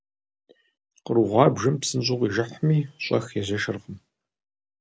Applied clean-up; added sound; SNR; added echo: none; none; none; none.